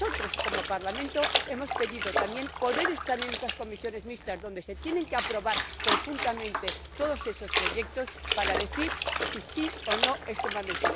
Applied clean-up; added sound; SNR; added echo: none; Trickle, dribble / Splash, splatter; -2 dB; none.